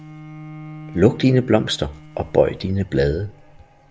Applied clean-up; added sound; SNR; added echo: none; Tick-tock + Bowed string instrument; 18 dB; none.